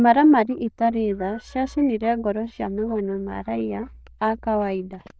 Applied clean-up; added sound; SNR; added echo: neural diffusion model UNIVERSE++.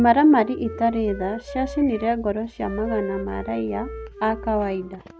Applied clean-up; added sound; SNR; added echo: none; Wind instrument, woodwind instrument; 16 dB; none.